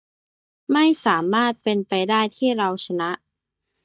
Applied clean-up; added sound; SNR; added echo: neural mask model DeepFilterNet 3.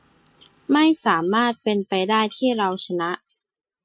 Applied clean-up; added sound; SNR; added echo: classical method Wiener filter.